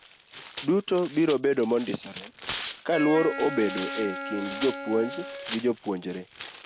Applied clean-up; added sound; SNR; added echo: none; Tearing + Wind instrument, woodwind instrument; 9 dB; none.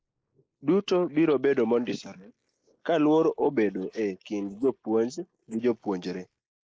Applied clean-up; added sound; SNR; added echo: neural mask model Resemble Enhance denoiser.